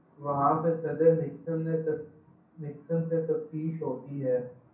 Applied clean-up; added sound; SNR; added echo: none; none; none; reverberation time 0.6 s.